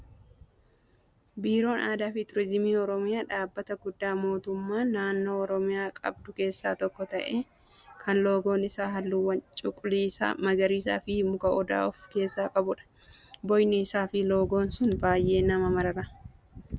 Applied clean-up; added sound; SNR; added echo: none; none; none; none.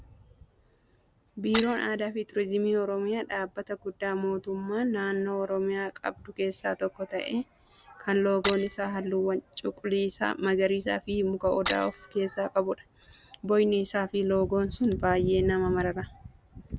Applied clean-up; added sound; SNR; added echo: none; Shatter; 3 dB; none.